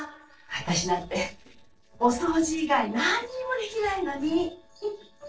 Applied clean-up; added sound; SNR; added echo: neural separator model SepFormer DNS4.